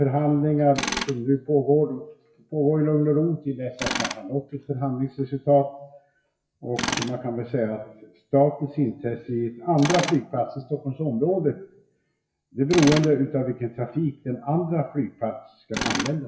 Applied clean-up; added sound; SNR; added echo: classical method WPE with log-MMSE.